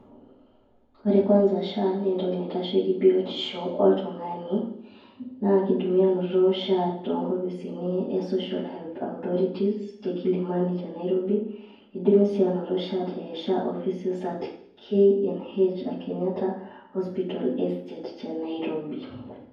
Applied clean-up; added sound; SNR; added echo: none; none; none; reverberation time 0.9 s.